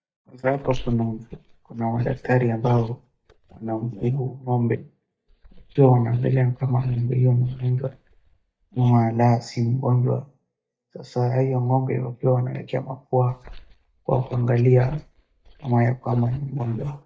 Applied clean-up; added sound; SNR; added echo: neural mask model DeepFilterNet 3.